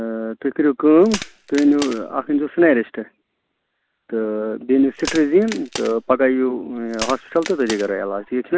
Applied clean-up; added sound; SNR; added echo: none; Crack; 14 dB; none.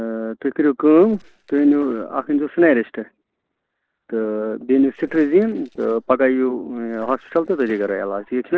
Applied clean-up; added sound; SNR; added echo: neural separator model SepFormer DNS4.